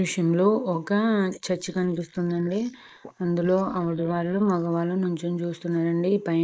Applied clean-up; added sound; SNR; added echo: neural mask model Resemble Enhance denoiser.